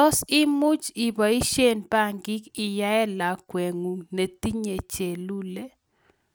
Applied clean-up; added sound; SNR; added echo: none; none; none; none.